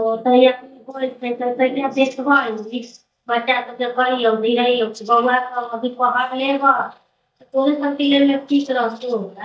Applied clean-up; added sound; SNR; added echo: neural mask model DeepFilterNet 3.